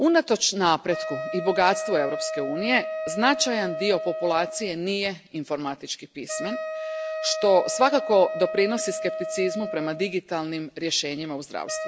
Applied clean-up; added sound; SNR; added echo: none; Wind instrument, woodwind instrument; 8 dB; none.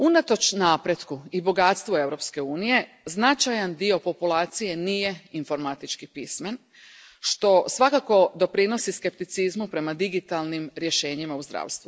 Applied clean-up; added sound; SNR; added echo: none; none; none; none.